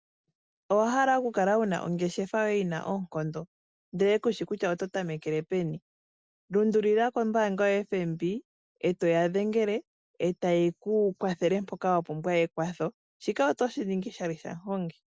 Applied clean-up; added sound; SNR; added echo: none; none; none; none.